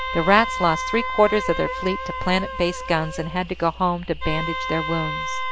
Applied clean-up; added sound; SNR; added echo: none; Wind instrument, woodwind instrument; 7 dB; none.